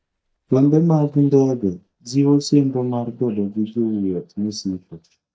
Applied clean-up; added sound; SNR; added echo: neural mask model DeepFilterNet 3.